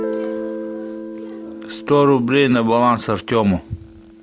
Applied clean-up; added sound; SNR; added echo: none; Guitar; 11 dB; none.